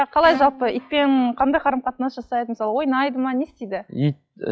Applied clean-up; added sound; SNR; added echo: classical method log-MMSE.